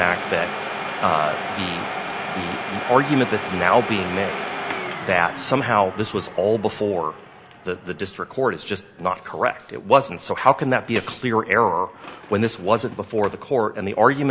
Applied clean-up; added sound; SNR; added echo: none; Domestic sounds, home sounds; 10 dB; none.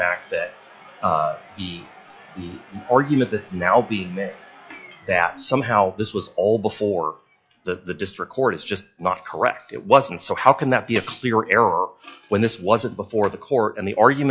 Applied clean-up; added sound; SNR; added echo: classical method log-MMSE.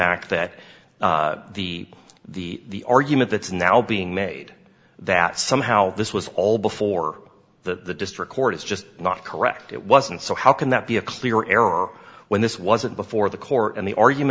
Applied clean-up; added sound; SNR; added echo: none; none; none; none.